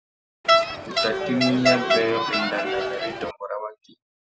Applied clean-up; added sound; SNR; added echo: none; Crowd; -5 dB; none.